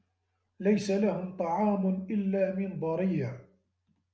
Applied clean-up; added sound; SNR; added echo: none; none; none; none.